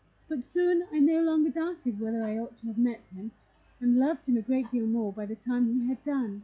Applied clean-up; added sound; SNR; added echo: classical method log-MMSE.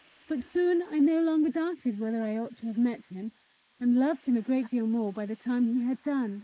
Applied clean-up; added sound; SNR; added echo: neural mask model Resemble Enhance denoiser.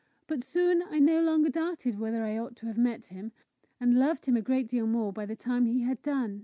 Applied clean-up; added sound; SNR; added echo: none; none; none; none.